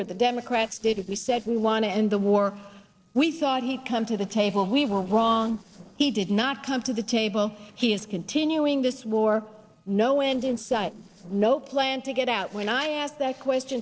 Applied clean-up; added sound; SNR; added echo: neural separator model SepFormer DNS4.